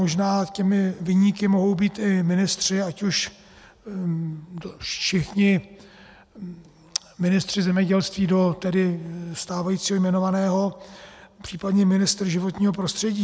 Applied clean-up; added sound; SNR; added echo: none; none; none; none.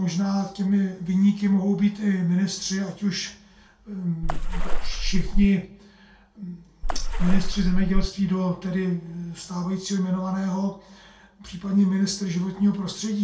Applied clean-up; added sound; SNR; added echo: none; Water / Splash, splatter; -5 dB; reverberation time 0.3 s.